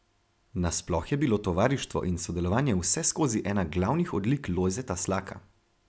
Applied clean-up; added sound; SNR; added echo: none; none; none; none.